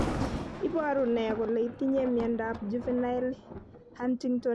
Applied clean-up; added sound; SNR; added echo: none; Thunder; 8 dB; none.